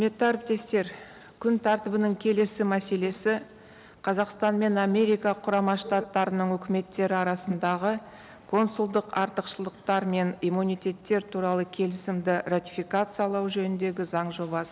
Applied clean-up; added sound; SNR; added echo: none; none; none; none.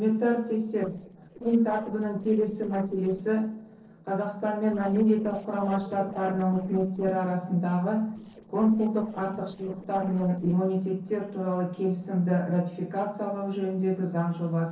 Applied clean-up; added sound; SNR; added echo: neural separator model SepFormer DNS4.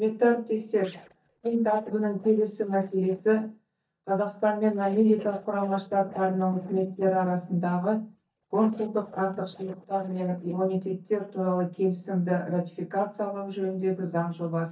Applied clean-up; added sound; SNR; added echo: neural mask model DeepFilterNet 3.